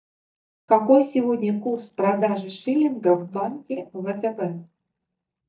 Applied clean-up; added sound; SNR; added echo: neural mask model DeepFilterNet 3.